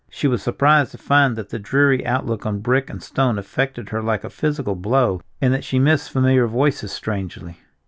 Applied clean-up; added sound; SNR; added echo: none; none; none; none.